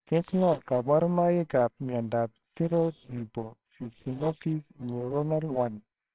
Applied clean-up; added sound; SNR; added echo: neural separator model SepFormer WHAMR!.